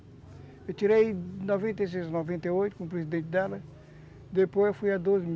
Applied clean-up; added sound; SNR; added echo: none; none; none; none.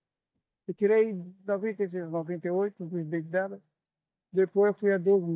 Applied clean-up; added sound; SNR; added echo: neural mask model DeepFilterNet 3.